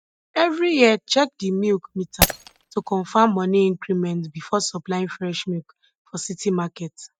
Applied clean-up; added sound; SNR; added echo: neural mask model RNNoise.